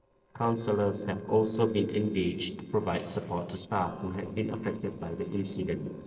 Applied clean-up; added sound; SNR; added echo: neural separator model SepFormer DNS4.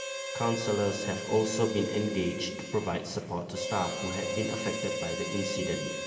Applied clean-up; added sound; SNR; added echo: none; Harmonica; 5 dB; reverberation time 2.6 s.